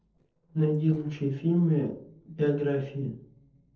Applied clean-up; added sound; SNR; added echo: neural separator model SepFormer DNS4.